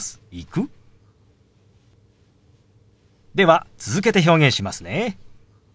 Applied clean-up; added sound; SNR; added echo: none; none; none; none.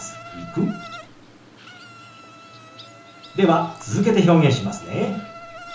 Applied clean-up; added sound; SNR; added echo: none; Insect; 18 dB; reverberation time 0.8 s.